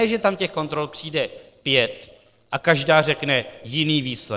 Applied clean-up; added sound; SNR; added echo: neural separator model SepFormer DNS4.